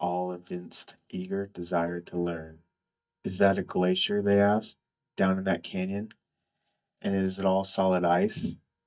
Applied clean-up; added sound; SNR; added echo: neural mask model DeepFilterNet 3.